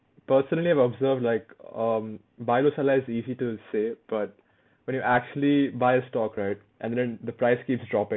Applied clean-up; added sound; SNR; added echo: none; none; none; none.